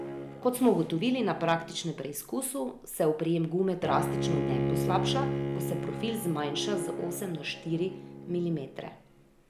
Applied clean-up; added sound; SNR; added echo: none; Bowed string instrument; 4 dB; none.